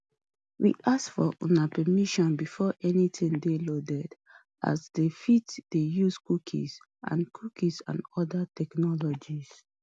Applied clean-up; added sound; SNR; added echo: none; none; none; none.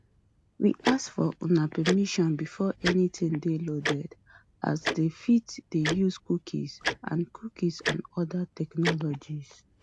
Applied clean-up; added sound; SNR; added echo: none; Tick-tock; 8 dB; none.